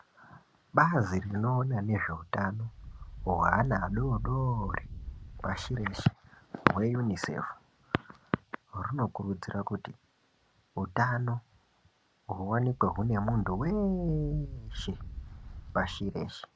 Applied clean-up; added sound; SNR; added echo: none; Thunder / Wind; 9 dB; none.